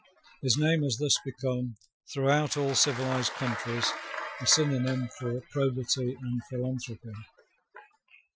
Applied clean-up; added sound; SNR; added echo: classical method Wiener filter.